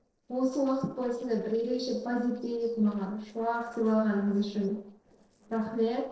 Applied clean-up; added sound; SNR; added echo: neural separator model SepFormer DNS4.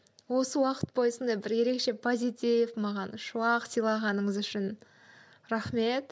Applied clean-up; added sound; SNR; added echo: none; none; none; none.